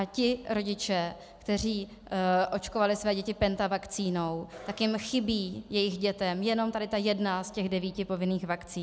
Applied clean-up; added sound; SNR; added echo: none; none; none; none.